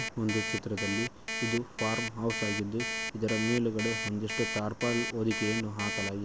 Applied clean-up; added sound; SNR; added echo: none; Alarm; 4 dB; none.